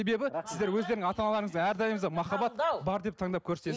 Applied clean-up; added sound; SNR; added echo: none; none; none; none.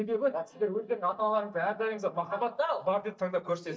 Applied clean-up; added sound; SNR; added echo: neural mask model DeepFilterNet 3.